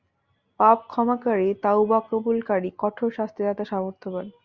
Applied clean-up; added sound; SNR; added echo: none; none; none; none.